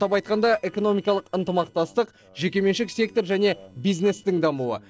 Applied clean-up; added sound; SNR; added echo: neural separator model SepFormer DNS4.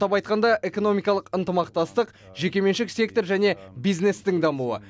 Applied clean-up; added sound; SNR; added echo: none; none; none; none.